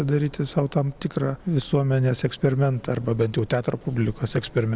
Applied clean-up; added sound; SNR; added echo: none; none; none; none.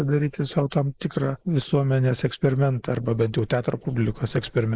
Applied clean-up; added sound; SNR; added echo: neural mask model Resemble Enhance denoiser.